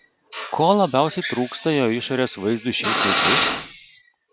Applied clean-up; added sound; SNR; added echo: none; Drill; 4 dB; none.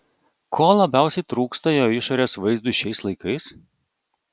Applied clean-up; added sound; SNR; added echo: none; none; none; none.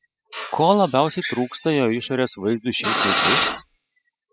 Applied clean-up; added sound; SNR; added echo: classical method spectral subtraction.